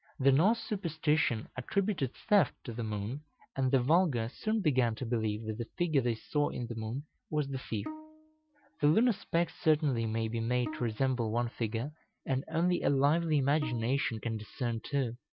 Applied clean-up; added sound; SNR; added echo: neural mask model RNNoise.